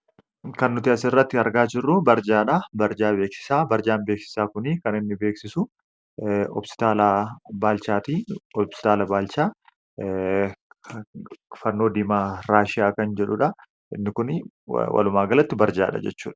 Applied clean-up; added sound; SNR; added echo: none; none; none; none.